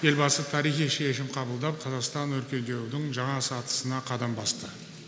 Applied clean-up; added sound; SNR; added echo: none; none; none; none.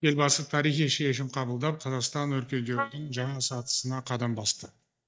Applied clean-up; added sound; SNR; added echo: neural mask model DeepFilterNet 3.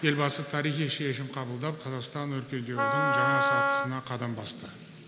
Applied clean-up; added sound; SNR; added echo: none; Wind instrument, woodwind instrument; -3 dB; none.